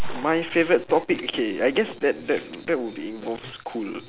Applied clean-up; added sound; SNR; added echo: none; Gunshot, gunfire; 10 dB; none.